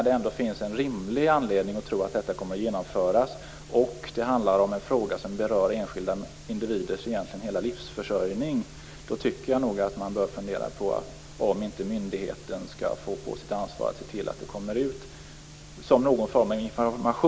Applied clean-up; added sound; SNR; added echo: none; none; none; none.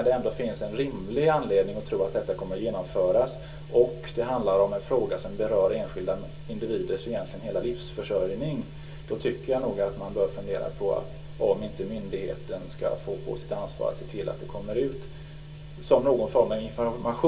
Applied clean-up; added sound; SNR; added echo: none; none; none; reverberation time 0.2 s.